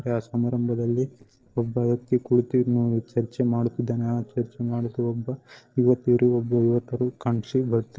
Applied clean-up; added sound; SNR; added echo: neural separator model SepFormer DNS4.